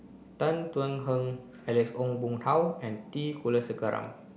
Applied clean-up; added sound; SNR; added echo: none; none; none; none.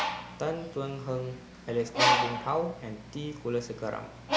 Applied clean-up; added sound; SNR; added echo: none; Bird; -1 dB; none.